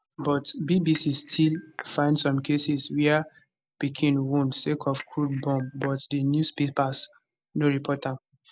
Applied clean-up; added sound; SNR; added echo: none; Cutlery, silverware / Dishes, pots, and pans / Chink, clink; 18 dB; none.